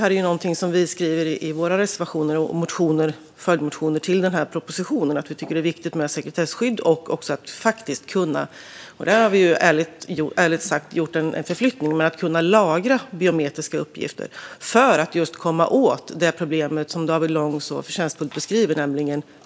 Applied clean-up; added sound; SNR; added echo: none; none; none; none.